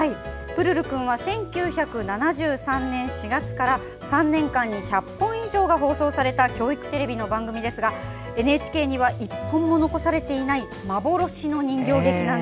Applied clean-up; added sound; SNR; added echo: none; none; none; none.